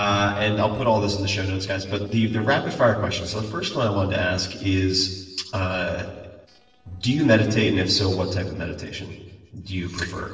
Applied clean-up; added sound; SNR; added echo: neural separator model SepFormer DNS4.